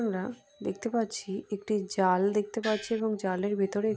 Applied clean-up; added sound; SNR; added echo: none; Gong; 10 dB; none.